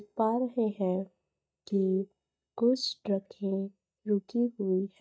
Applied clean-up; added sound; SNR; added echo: neural mask model DeepFilterNet 3.